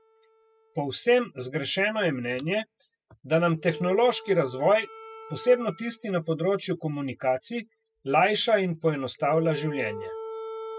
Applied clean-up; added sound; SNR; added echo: classical method spectral subtraction.